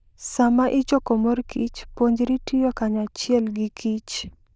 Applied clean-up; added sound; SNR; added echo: neural diffusion model UNIVERSE++.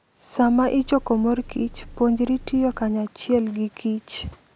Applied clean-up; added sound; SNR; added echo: none; Engine; 17 dB; none.